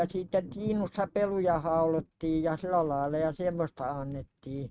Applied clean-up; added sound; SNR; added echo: neural mask model RNNoise.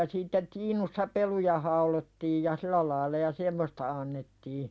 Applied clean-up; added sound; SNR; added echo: none; none; none; none.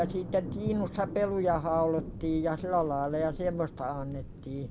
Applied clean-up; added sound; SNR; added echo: none; Thunder; 9 dB; none.